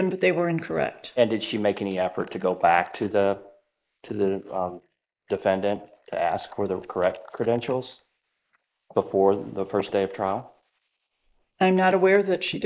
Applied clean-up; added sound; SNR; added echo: neural mask model Resemble Enhance denoiser.